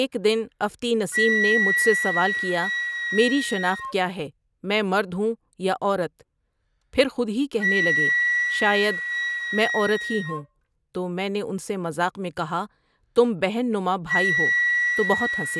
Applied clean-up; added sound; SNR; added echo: none; Wind instrument, woodwind instrument; 2 dB; none.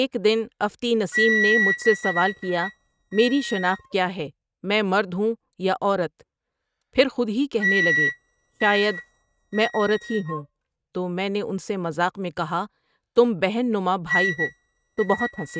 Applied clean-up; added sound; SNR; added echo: neural mask model RNNoise.